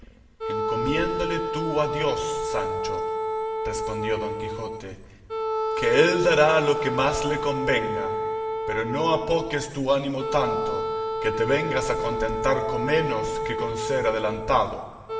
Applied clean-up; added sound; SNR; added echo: none; Wind instrument, woodwind instrument; 2 dB; reverberation time 2.7 s.